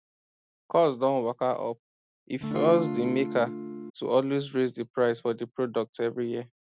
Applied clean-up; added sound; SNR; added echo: none; Acoustic guitar / Strum; 4 dB; none.